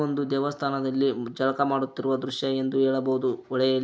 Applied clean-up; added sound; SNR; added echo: none; none; none; none.